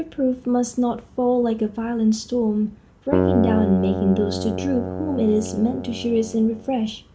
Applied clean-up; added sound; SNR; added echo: none; Keyboard (musical); 3 dB; none.